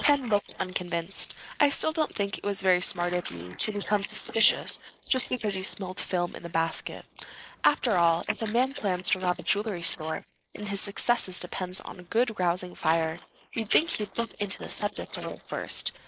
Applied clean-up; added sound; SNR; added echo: neural mask model Resemble Enhance denoiser.